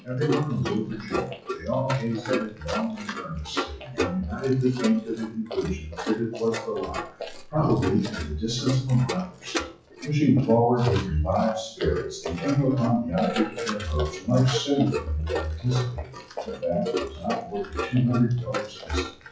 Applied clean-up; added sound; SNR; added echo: classical method WPE with log-MMSE.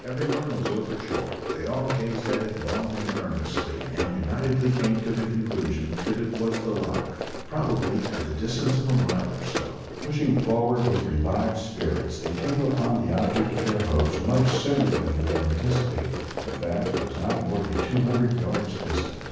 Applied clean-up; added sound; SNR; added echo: none; Run; 7 dB; reverberation time 1.1 s.